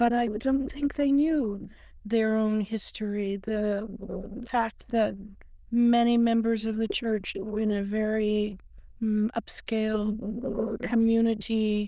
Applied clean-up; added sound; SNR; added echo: neural diffusion model UNIVERSE++.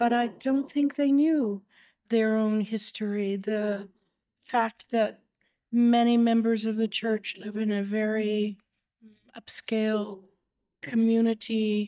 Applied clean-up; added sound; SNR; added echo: neural mask model DeepFilterNet 3.